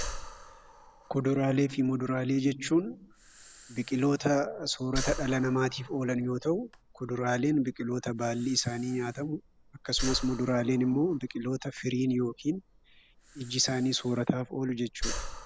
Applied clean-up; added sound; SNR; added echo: none; Breathing; 12 dB; none.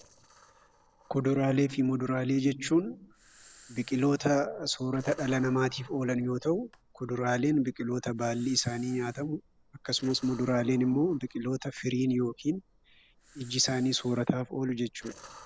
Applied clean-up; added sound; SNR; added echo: neural separator model SepFormer DNS4.